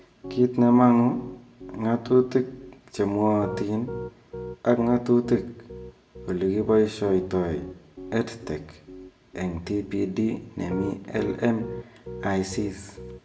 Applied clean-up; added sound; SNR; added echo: none; Piano; 14 dB; reverberation time 0.6 s.